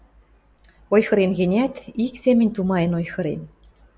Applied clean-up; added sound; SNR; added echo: none; none; none; none.